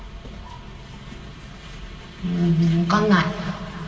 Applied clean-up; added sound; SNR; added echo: none; none; none; reverberation time 2.7 s.